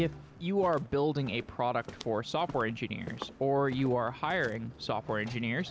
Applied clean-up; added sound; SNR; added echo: none; Walk, footsteps; 16 dB; none.